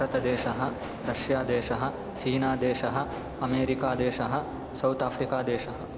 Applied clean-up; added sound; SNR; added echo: none; Subway, metro, underground; 10 dB; none.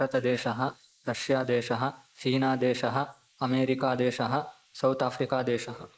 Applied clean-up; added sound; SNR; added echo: neural mask model Resemble Enhance denoiser.